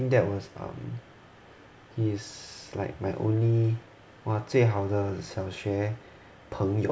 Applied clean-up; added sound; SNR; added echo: none; none; none; none.